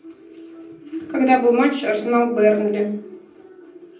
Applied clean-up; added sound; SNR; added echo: none; none; none; reverberation time 0.6 s.